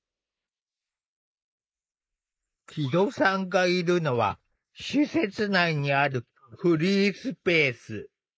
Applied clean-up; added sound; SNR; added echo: neural mask model Resemble Enhance denoiser.